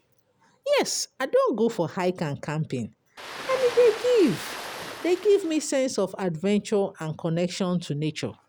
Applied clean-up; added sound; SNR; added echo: none; Ocean; 11 dB; none.